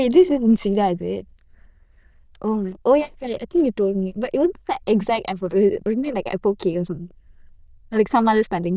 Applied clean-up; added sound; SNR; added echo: neural diffusion model UNIVERSE++.